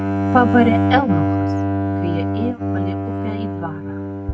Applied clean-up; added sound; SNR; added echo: neural mask model RNNoise.